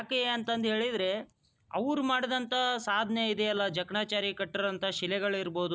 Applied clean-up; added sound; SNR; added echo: none; none; none; none.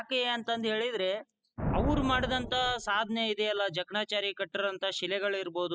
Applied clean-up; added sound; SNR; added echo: classical method spectral subtraction.